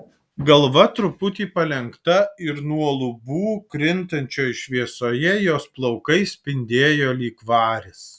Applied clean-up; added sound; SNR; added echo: none; none; none; none.